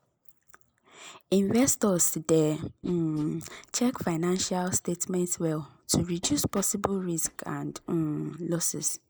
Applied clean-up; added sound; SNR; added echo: neural mask model Resemble Enhance denoiser.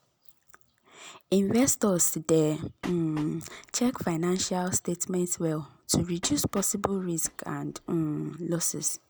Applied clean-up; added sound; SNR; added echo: none; Train; 20 dB; none.